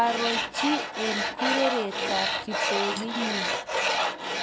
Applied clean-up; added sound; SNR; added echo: none; Tools; -3 dB; none.